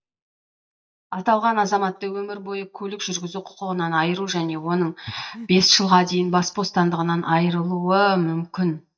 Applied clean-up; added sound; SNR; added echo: neural mask model DeepFilterNet 3.